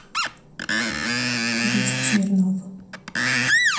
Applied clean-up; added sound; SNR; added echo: none; Screech; -3 dB; reverberation time 0.6 s.